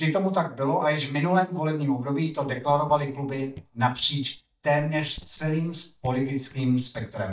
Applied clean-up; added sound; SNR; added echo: neural mask model DeepFilterNet 3.